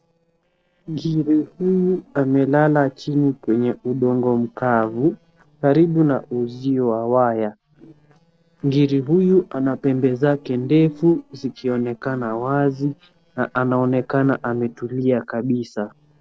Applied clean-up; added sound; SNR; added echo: neural separator model SepFormer DNS4.